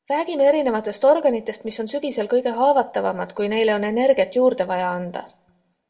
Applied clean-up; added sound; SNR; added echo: none; none; none; reverberation time 0.4 s.